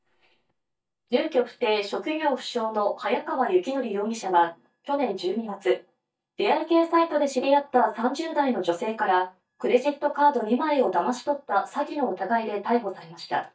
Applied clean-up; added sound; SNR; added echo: neural mask model DeepFilterNet 3.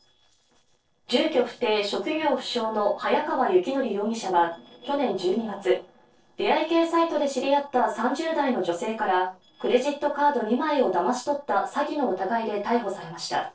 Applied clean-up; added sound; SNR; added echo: neural separator model SepFormer DNS4.